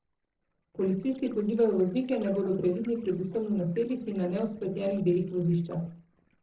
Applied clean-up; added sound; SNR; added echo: neural separator model SepFormer DNS4.